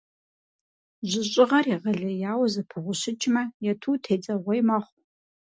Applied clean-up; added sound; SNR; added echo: none; none; none; none.